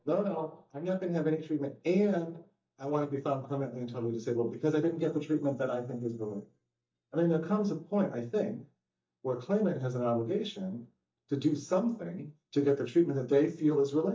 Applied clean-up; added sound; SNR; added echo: neural mask model DeepFilterNet 3.